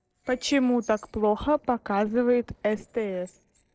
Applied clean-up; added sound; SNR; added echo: neural separator model SepFormer DNS4.